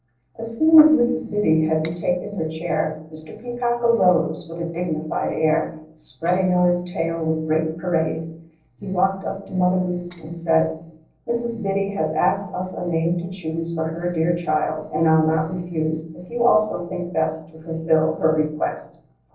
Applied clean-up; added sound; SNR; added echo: neural separator model SepFormer DNS4.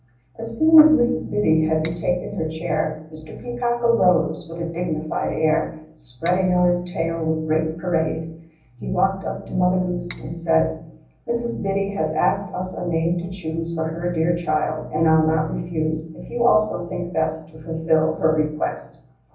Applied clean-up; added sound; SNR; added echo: none; Cutlery, silverware; 18 dB; reverberation time 0.6 s.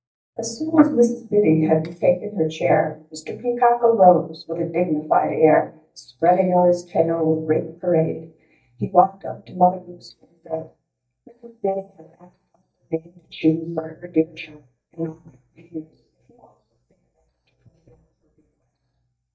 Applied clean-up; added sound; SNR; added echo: neural mask model DeepFilterNet 3.